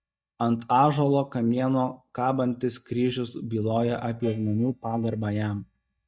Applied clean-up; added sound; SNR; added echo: neural mask model DeepFilterNet 3.